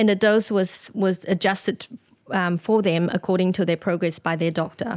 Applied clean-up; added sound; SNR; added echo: none; none; none; none.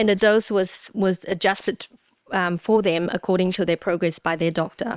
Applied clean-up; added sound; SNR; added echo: neural separator model SepFormer WHAM!.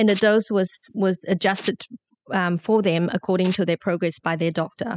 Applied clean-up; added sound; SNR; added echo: classical method spectral subtraction.